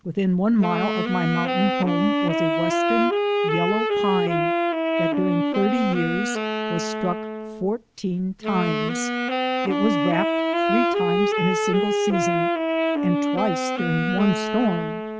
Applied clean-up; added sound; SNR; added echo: none; Wind instrument, woodwind instrument; -2 dB; none.